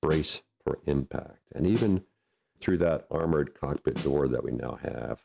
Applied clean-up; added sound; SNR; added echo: none; Snare drum; 14 dB; none.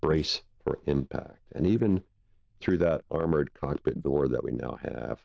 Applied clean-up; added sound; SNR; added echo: neural diffusion model UNIVERSE++.